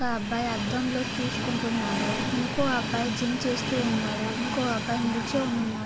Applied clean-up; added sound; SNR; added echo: none; Train; 2 dB; none.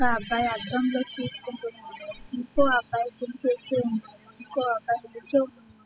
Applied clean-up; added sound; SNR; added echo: classical method spectral subtraction.